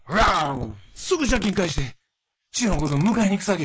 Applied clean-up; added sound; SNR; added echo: neural mask model Resemble Enhance denoiser.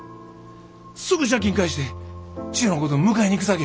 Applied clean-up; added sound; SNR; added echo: none; none; none; none.